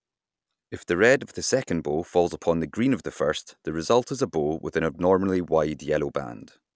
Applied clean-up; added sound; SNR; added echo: none; none; none; none.